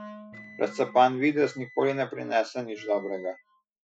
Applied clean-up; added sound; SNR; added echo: classical method Wiener filter.